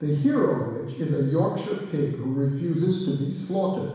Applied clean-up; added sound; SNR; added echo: none; none; none; reverberation time 1.1 s.